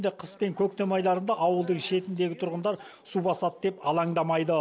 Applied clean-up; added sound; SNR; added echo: none; none; none; none.